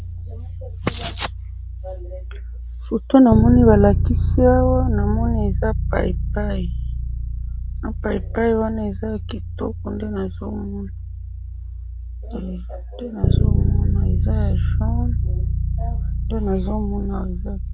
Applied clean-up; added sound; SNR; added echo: none; Bass guitar; -1 dB; none.